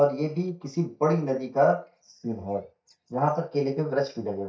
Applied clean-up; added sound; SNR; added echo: neural mask model DeepFilterNet 3.